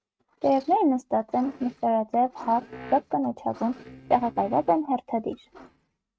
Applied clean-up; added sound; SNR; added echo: neural mask model RNNoise.